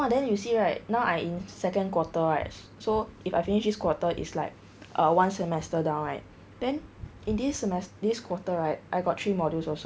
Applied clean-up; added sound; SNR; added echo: none; none; none; none.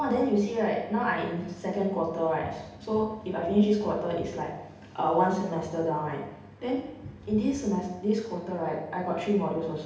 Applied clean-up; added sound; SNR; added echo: none; none; none; reverberation time 0.8 s.